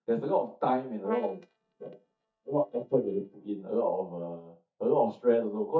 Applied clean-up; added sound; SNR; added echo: neural mask model DeepFilterNet 3.